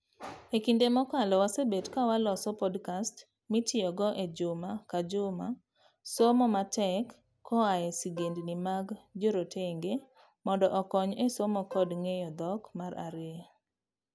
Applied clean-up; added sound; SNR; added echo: none; Plucked string instrument; 20 dB; none.